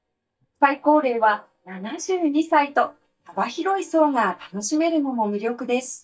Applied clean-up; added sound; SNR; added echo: neural mask model DeepFilterNet 3.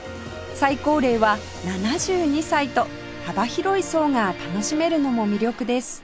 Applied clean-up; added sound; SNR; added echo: none; none; none; none.